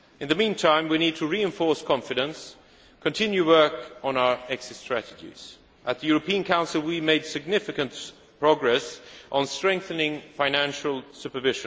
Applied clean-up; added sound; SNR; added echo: none; none; none; none.